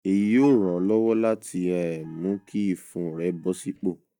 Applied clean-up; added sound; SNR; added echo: neural mask model DeepFilterNet 3.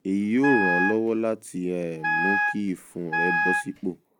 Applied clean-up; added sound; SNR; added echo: none; Wind instrument, woodwind instrument; 0 dB; none.